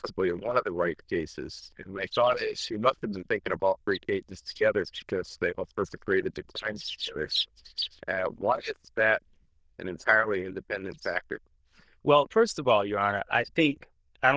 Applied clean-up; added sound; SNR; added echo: neural diffusion model UNIVERSE++.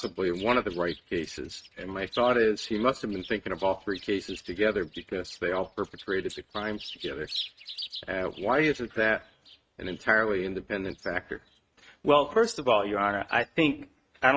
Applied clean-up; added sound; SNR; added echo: neural mask model RNNoise.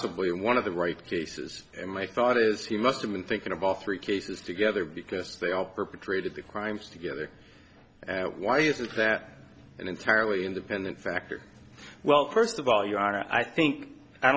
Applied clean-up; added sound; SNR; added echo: none; none; none; none.